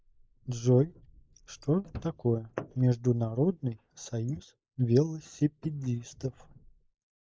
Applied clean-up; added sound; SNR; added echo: neural mask model Resemble Enhance denoiser.